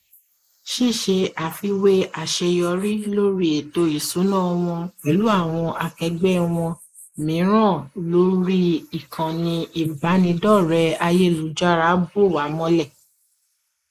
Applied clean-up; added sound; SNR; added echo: neural mask model Resemble Enhance denoiser.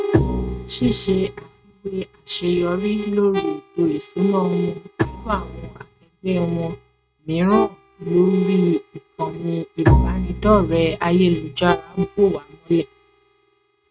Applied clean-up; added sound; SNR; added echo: neural mask model RNNoise.